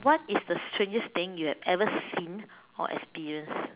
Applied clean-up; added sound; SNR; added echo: none; none; none; none.